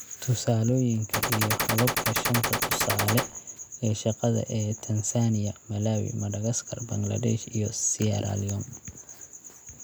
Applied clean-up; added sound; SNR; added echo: none; Gunshot, gunfire; -1 dB; none.